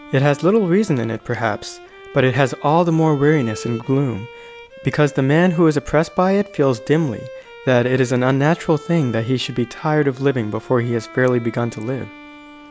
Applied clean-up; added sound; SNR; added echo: none; Bowed string instrument; 19 dB; none.